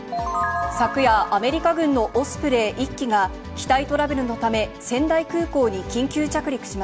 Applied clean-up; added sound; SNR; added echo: none; none; none; none.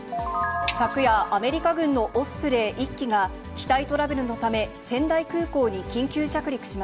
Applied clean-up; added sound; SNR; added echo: none; Bicycle bell; -4 dB; none.